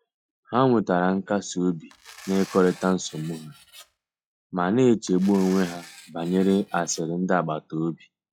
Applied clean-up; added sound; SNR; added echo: classical method log-MMSE.